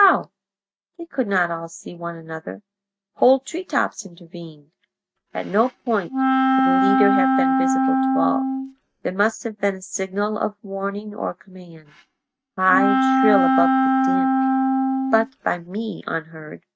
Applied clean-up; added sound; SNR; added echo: neural mask model RNNoise.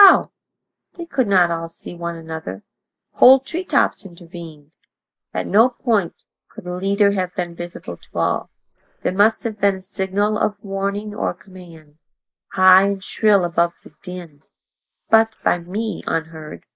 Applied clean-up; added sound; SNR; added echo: neural mask model Resemble Enhance denoiser.